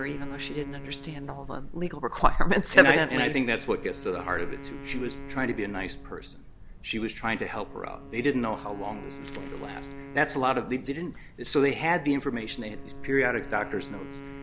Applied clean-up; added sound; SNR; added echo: none; Wind instrument, woodwind instrument; 17 dB; none.